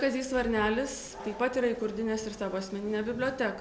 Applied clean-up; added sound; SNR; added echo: none; Train; 20 dB; none.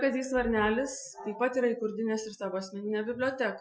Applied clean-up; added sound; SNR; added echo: classical method Wiener filter.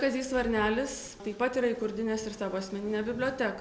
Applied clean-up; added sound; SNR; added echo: none; none; none; none.